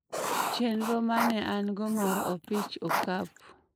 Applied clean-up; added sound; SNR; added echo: neural mask model Resemble Enhance denoiser.